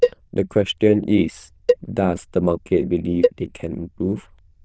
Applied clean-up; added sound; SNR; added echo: neural diffusion model UNIVERSE++.